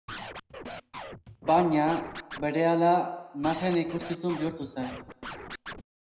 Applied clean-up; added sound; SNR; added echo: none; Scratching (performance technique); 12 dB; reverberation time 0.8 s.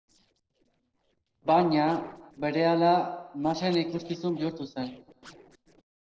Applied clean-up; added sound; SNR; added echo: neural separator model SepFormer DNS4.